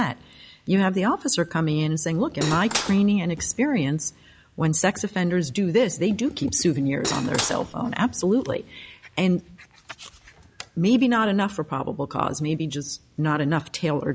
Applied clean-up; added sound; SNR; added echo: none; Cutlery, silverware / Dishes, pots, and pans; 6 dB; none.